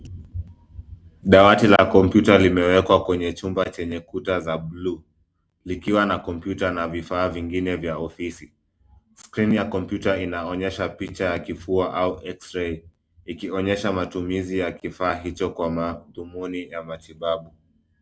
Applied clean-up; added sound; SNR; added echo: none; none; none; none.